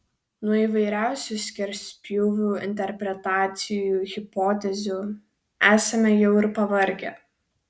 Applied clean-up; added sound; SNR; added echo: none; none; none; none.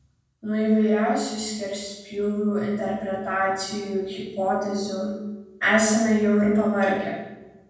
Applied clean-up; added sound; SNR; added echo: none; none; none; reverberation time 1.2 s.